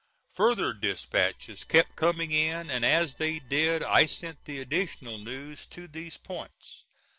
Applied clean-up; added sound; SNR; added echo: neural separator model SepFormer DNS4.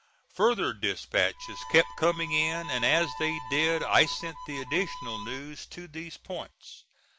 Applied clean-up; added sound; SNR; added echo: none; Harmonica; 13 dB; none.